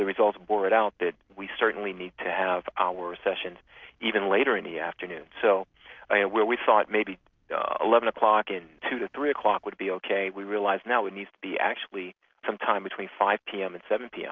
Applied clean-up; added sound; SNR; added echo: none; none; none; none.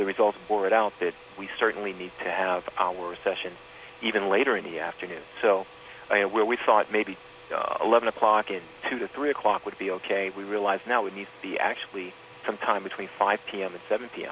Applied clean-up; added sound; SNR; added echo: none; Domestic sounds, home sounds; 19 dB; none.